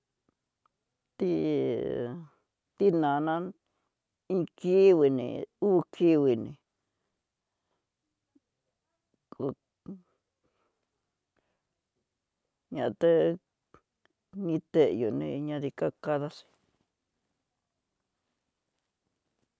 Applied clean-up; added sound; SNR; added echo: none; none; none; none.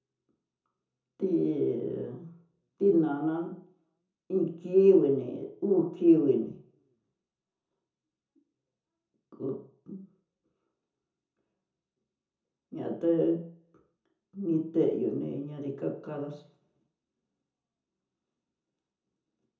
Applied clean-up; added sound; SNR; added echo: none; none; none; reverberation time 0.5 s.